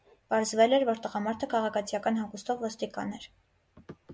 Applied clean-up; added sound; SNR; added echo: none; none; none; none.